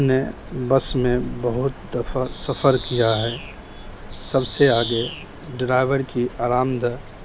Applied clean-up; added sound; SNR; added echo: none; Bird vocalization, bird call, bird song; 10 dB; none.